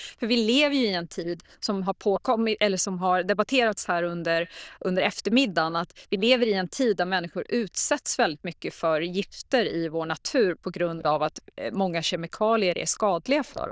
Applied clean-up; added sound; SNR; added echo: neural diffusion model UNIVERSE++.